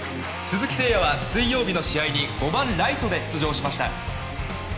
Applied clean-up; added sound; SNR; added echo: none; none; none; reverberation time 1.3 s.